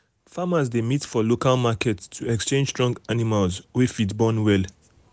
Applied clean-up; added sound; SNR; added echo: none; none; none; none.